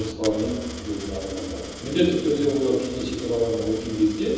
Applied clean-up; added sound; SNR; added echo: none; Coin (dropping); 17 dB; reverberation time 1.1 s.